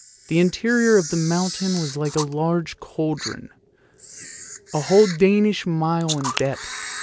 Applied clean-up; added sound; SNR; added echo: none; Camera; 12 dB; none.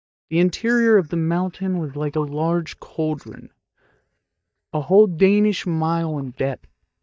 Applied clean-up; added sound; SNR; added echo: neural mask model DeepFilterNet 3.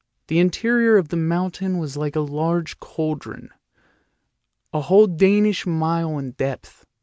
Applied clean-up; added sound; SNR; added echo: none; none; none; none.